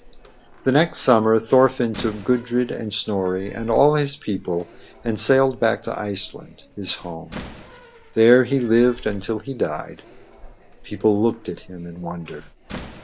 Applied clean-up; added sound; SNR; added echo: none; Slam; 19 dB; none.